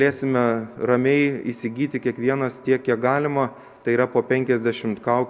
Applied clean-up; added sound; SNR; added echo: none; none; none; none.